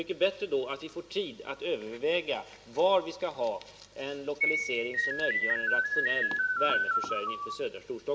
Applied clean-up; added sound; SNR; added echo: none; Keyboard (musical); -3 dB; reverberation time 0.2 s.